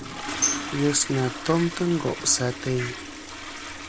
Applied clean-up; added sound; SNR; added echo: none; Tambourine + Toilet flush; 6 dB; none.